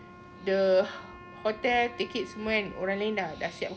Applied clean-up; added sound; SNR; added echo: none; Wind instrument, woodwind instrument; 19 dB; none.